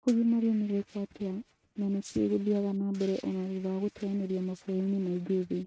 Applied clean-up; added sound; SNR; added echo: neural mask model RNNoise.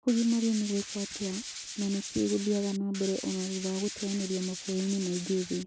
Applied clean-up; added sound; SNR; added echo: none; Tools; 10 dB; none.